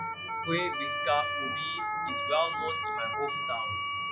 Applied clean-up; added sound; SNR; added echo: classical method log-MMSE.